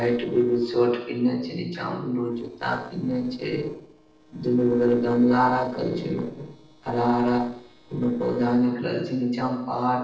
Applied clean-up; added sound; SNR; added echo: neural separator model SepFormer DNS4.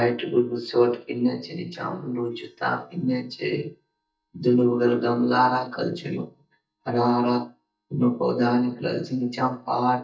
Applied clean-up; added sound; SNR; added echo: neural mask model DeepFilterNet 3.